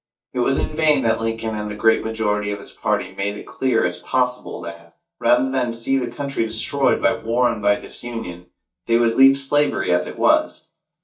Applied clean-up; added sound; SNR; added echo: neural mask model DeepFilterNet 3.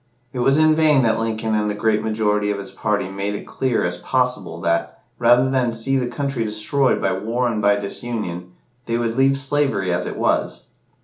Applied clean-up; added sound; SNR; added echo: none; none; none; none.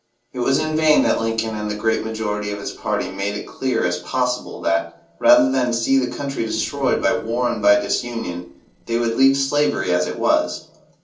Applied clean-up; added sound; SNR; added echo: neural separator model SepFormer DNS4.